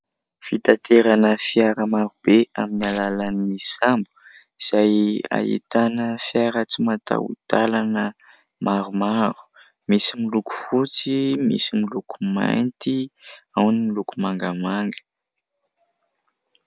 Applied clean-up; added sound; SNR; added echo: none; Coin (dropping); 14 dB; none.